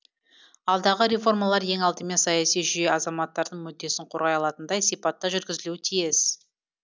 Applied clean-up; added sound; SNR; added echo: none; none; none; none.